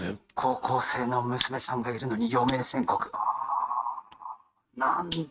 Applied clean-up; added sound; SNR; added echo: neural mask model RNNoise.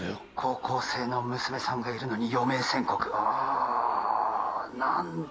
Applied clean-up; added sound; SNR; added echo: none; none; none; none.